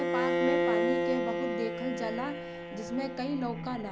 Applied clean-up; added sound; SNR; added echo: none; Bowed string instrument; -3 dB; none.